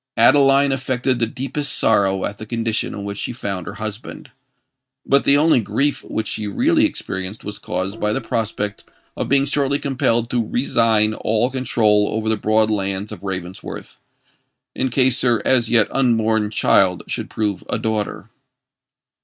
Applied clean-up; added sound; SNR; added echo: neural mask model RNNoise.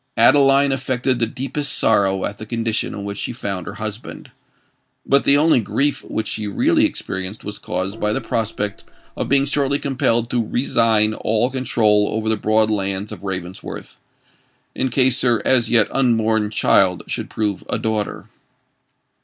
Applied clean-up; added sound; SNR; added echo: none; Gong; 19 dB; none.